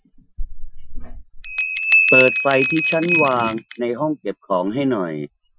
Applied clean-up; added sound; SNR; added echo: classical method Wiener filter.